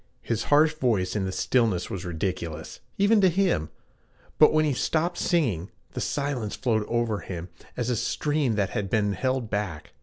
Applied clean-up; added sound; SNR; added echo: none; none; none; none.